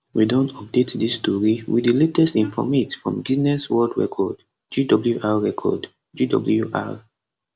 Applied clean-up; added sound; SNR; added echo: none; Wind instrument, woodwind instrument; 17 dB; none.